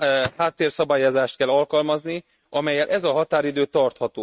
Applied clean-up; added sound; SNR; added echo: neural mask model RNNoise.